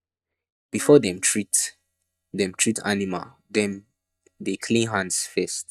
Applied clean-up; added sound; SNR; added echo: neural mask model DeepFilterNet 3.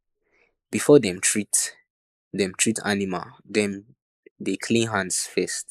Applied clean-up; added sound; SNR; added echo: neural mask model Resemble Enhance denoiser.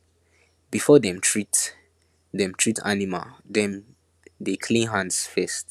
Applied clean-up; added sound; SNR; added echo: none; none; none; none.